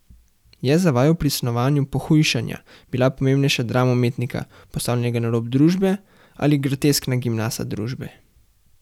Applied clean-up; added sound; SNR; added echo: none; none; none; none.